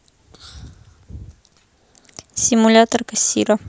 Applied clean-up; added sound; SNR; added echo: none; none; none; none.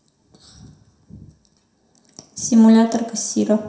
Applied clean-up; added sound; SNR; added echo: none; none; none; reverberation time 0.7 s.